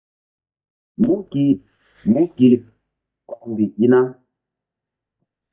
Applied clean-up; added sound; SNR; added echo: neural mask model DeepFilterNet 3.